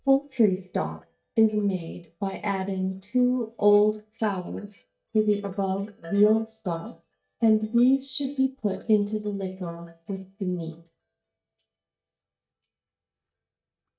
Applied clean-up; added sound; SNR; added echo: neural mask model DeepFilterNet 3.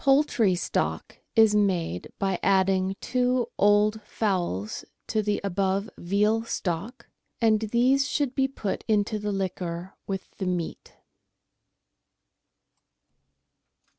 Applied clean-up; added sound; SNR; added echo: none; none; none; none.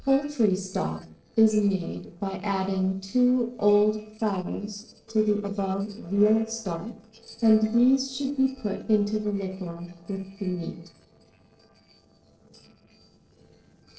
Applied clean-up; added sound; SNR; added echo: neural separator model SepFormer DNS4.